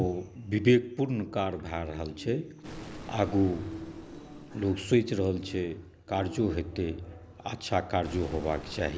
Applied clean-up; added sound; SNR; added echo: none; Explosion; 18 dB; none.